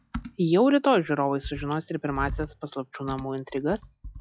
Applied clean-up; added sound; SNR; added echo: classical method log-MMSE.